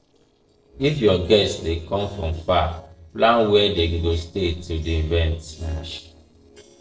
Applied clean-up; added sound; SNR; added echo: neural separator model SepFormer DNS4.